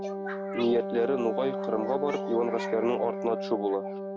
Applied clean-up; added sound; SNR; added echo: none; Wind instrument, woodwind instrument; 4 dB; none.